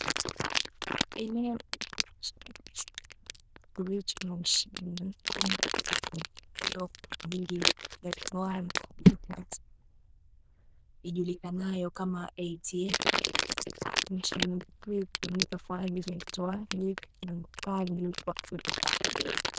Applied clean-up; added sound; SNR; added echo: neural diffusion model UNIVERSE++.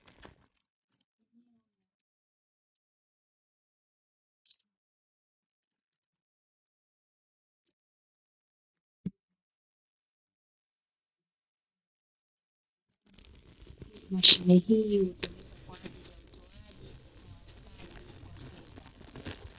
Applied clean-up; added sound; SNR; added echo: neural mask model DeepFilterNet 3.